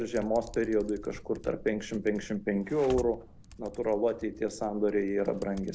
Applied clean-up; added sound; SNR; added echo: none; Typing; 16 dB; none.